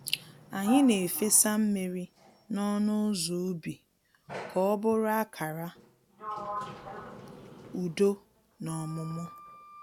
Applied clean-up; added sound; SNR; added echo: none; Sliding door; 14 dB; none.